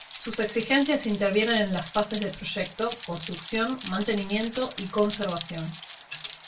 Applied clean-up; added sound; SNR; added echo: none; Rain; 8 dB; reverberation time 0.2 s.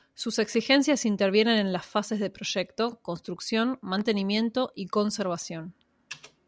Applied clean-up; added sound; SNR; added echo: none; none; none; none.